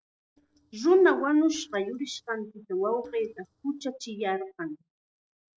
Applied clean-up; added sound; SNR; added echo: neural separator model SepFormer DNS4.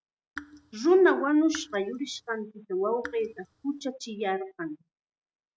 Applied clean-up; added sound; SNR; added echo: none; Raindrop / Drip; 18 dB; none.